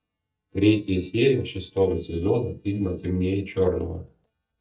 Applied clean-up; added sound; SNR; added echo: neural mask model DeepFilterNet 3.